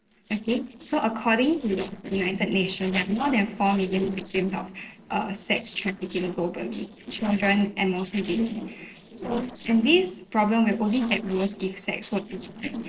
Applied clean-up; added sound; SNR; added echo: neural separator model SepFormer DNS4.